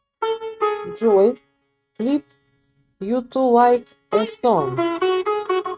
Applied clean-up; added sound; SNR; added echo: neural mask model RNNoise.